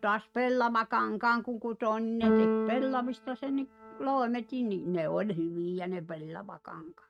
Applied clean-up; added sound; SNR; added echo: neural mask model RNNoise.